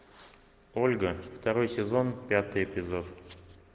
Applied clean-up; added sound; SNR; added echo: none; none; none; none.